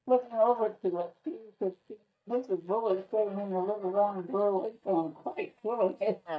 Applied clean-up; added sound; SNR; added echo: neural mask model DeepFilterNet 3.